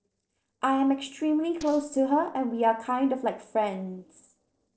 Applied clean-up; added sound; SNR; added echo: neural separator model SepFormer DNS4.